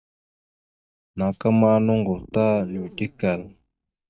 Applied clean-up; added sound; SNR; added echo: neural mask model DeepFilterNet 3.